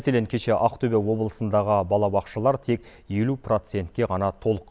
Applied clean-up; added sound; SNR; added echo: none; none; none; none.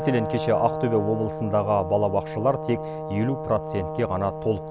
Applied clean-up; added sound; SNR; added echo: none; Brass instrument; 6 dB; none.